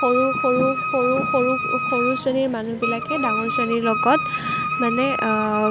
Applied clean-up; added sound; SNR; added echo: none; Wind instrument, woodwind instrument; 3 dB; none.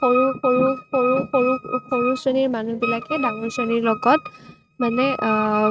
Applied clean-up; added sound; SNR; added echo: neural mask model RNNoise.